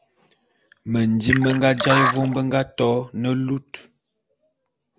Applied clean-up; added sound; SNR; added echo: none; Splash, splatter + Alarm; 4 dB; none.